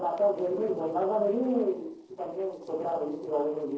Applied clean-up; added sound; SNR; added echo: neural separator model SepFormer DNS4.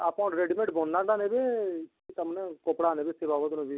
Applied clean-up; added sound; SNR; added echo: none; none; none; none.